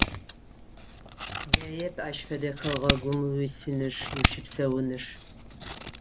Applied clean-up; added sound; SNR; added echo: none; Scissors; 0 dB; none.